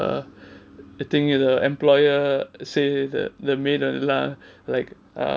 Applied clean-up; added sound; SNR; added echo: none; none; none; none.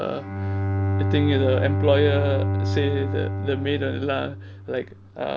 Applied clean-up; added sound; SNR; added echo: none; Bowed string instrument; -1 dB; none.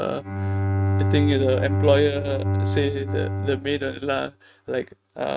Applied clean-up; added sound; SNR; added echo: neural mask model RNNoise.